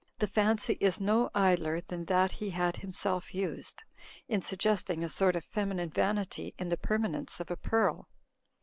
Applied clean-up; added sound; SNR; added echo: none; none; none; none.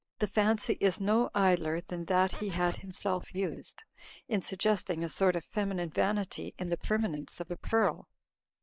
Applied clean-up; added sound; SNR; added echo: neural mask model DeepFilterNet 3.